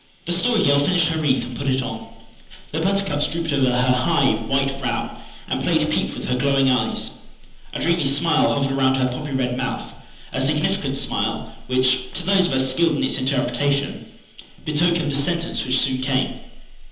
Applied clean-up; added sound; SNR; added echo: none; none; none; reverberation time 0.9 s.